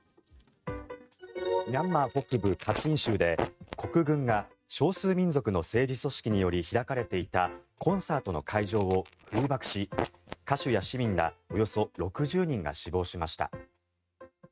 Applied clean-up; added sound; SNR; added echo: neural mask model RNNoise.